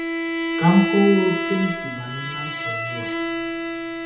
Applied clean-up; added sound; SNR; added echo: none; Bowed string instrument; 3 dB; reverberation time 0.7 s.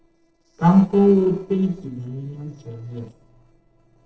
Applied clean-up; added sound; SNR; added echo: neural separator model SepFormer DNS4.